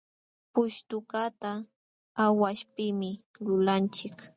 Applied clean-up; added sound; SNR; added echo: none; none; none; none.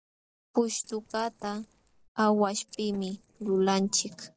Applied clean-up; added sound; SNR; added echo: neural separator model SepFormer DNS4.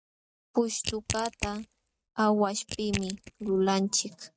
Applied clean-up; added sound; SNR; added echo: neural mask model RNNoise.